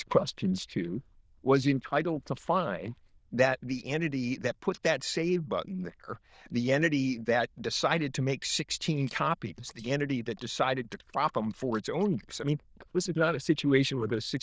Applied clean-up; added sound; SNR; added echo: neural diffusion model UNIVERSE++.